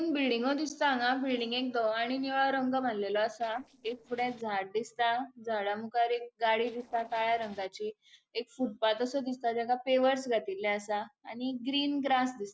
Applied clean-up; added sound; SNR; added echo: neural separator model SepFormer DNS4.